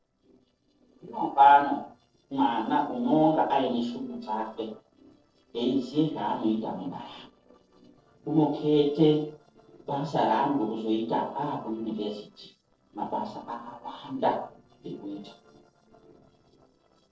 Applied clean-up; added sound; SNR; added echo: neural separator model SepFormer DNS4.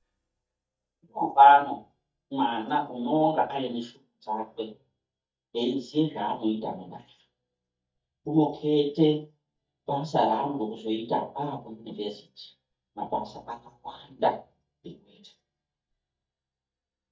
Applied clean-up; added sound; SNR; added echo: neural mask model DeepFilterNet 3.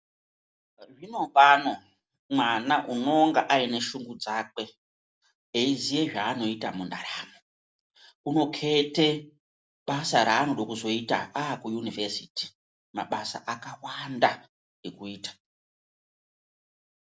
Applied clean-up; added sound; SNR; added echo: none; none; none; none.